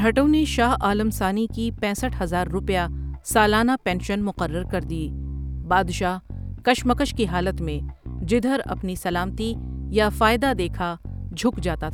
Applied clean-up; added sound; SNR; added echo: none; Bass guitar; 8 dB; none.